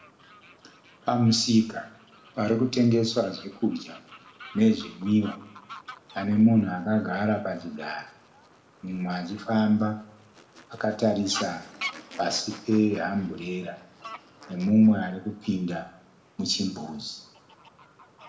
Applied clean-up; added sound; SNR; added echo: none; Fowl; 19 dB; reverberation time 0.5 s.